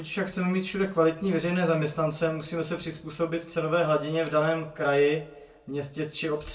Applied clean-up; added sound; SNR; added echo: none; Bicycle bell; 12 dB; reverberation time 0.3 s.